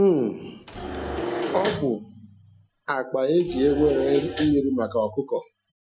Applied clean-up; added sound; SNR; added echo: classical method Wiener filter.